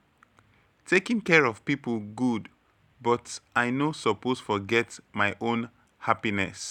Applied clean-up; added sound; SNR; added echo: none; none; none; none.